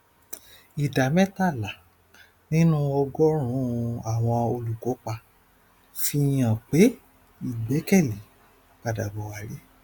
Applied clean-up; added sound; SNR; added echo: none; none; none; none.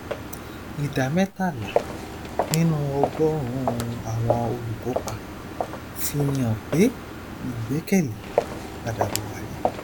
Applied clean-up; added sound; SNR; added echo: none; Walk, footsteps; 4 dB; none.